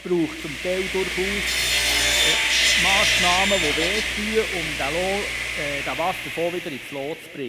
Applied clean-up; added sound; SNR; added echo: none; Sawing; -4 dB; none.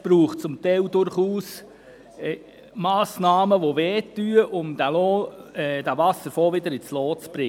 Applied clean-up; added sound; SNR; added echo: none; none; none; none.